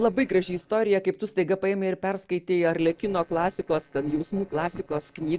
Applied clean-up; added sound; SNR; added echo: neural separator model SepFormer DNS4.